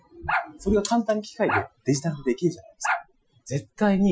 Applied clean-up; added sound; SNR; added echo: classical method Wiener filter.